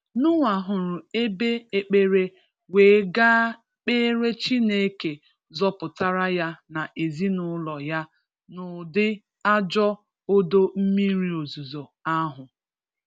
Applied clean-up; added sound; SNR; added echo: none; none; none; none.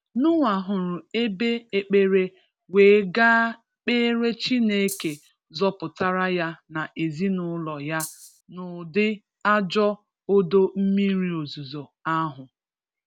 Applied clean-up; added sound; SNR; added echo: none; Rattle (instrument); 14 dB; none.